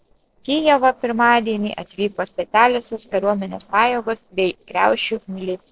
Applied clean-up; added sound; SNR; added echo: neural separator model SepFormer DNS4.